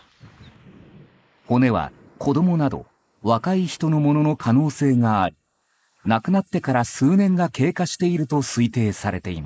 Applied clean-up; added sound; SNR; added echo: neural mask model Resemble Enhance denoiser.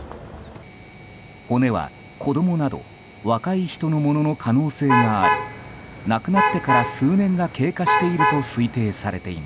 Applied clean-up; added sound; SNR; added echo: none; Alarm / Truck; 0 dB; none.